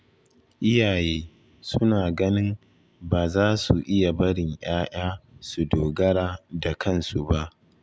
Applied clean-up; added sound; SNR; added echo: none; none; none; none.